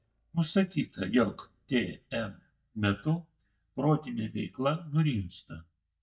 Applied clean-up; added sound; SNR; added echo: neural mask model DeepFilterNet 3.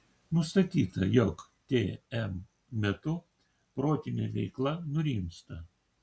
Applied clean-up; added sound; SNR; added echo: none; none; none; none.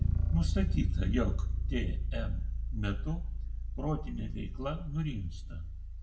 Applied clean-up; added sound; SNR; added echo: none; Bass guitar; -4 dB; reverberation time 0.5 s.